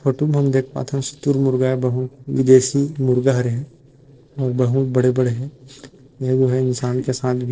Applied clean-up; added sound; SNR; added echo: neural separator model SepFormer DNS4.